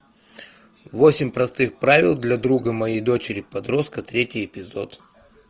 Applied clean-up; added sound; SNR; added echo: none; none; none; none.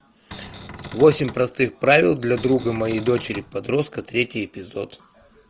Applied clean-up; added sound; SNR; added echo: none; Cupboard open or close; 16 dB; none.